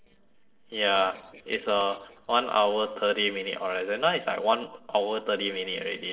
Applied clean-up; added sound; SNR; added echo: neural separator model SepFormer DNS4.